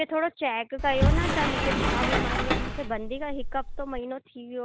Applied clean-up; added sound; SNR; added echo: none; Sliding door; -4 dB; none.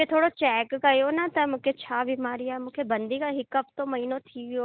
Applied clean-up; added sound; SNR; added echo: none; none; none; none.